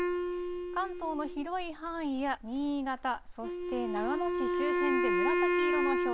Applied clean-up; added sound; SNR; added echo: none; Wind instrument, woodwind instrument; -3 dB; none.